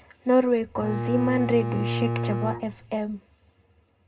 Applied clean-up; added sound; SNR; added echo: none; Bowed string instrument; 3 dB; reverberation time 0.2 s.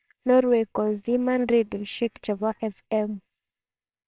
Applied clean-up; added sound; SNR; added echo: neural separator model SepFormer WHAMR!.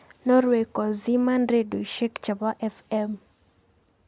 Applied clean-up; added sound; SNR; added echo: none; none; none; none.